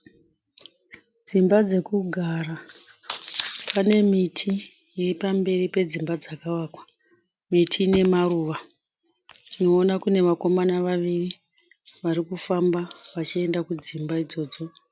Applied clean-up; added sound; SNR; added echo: none; Thump, thud; 12 dB; none.